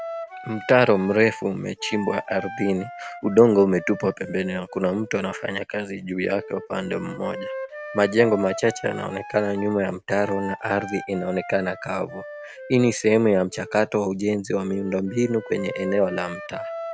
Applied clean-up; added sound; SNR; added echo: none; Wind instrument, woodwind instrument; 13 dB; none.